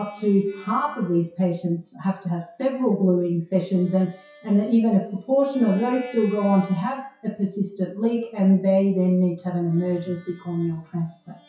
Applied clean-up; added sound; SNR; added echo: classical method WPE with log-MMSE.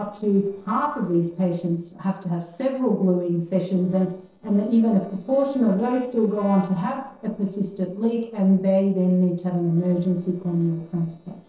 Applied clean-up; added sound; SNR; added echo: neural separator model SepFormer DNS4.